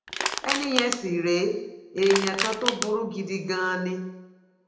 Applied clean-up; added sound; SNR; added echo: none; Crushing; 3 dB; reverberation time 0.8 s.